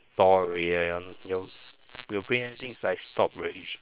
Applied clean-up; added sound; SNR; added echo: neural separator model SepFormer WHAM!.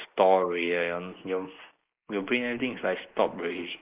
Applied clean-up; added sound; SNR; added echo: neural mask model Resemble Enhance denoiser.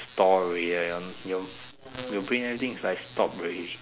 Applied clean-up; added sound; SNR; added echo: none; none; none; none.